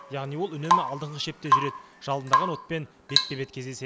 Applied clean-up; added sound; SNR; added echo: none; Drip / Water tap, faucet / Rain; -5 dB; none.